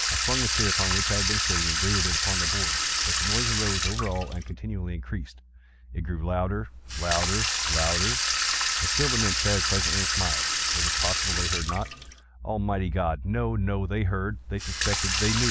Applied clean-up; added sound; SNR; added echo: none; Sink (filling or washing) / Water tap, faucet; -1 dB; none.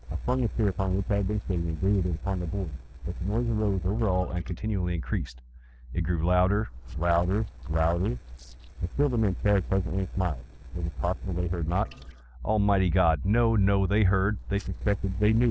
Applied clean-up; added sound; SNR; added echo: neural separator model SepFormer DNS4.